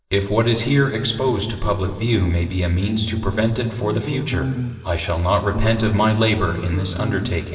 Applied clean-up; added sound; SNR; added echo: neural separator model SepFormer DNS4.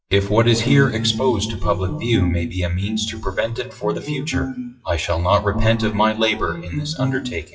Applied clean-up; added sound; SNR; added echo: classical method WPE with log-MMSE.